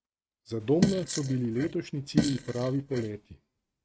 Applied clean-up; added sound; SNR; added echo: neural mask model RNNoise.